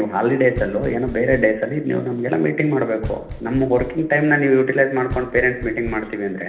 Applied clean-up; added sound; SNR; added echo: none; Knock; 14 dB; reverberation time 0.8 s.